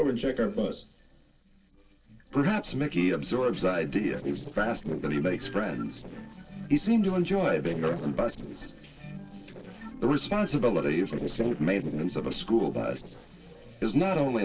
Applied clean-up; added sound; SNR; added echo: neural separator model SepFormer DNS4.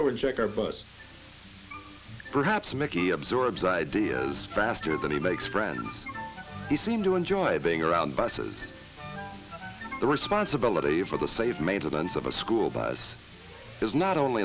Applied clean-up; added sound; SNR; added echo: none; none; none; none.